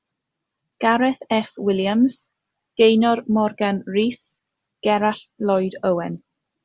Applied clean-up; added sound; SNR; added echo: none; none; none; none.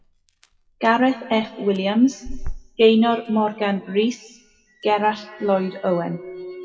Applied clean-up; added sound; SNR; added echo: classical method WPE with log-MMSE.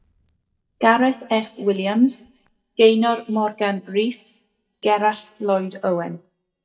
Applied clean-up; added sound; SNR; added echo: neural mask model DeepFilterNet 3.